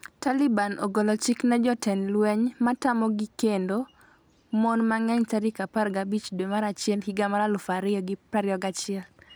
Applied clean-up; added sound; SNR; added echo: none; none; none; none.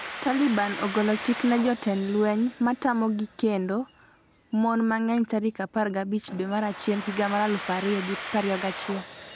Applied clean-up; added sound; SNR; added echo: none; Domestic sounds, home sounds; 12 dB; none.